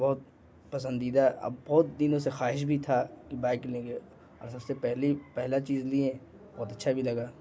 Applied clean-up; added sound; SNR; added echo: none; none; none; none.